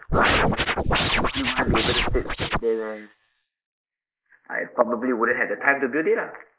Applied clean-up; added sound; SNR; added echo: neural mask model Resemble Enhance denoiser.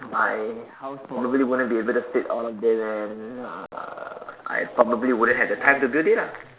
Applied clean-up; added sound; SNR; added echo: none; none; none; none.